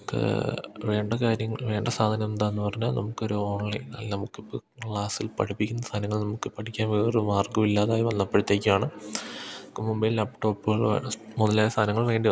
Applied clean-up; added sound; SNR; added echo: none; none; none; none.